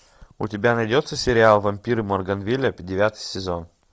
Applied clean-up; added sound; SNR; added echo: none; none; none; none.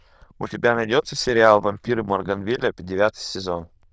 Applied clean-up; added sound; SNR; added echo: neural diffusion model UNIVERSE++.